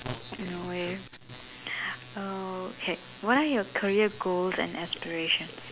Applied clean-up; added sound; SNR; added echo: none; none; none; none.